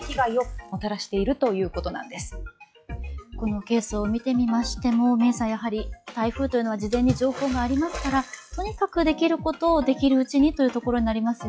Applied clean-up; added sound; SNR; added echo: classical method log-MMSE.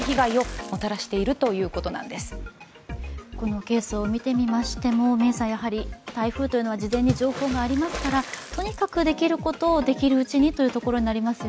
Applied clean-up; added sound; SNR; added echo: none; Water / Splash, splatter; 16 dB; none.